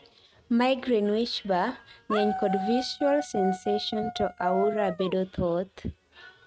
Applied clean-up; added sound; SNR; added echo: neural mask model RNNoise.